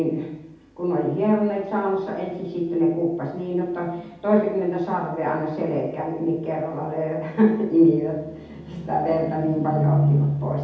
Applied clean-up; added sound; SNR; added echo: none; none; none; reverberation time 0.8 s.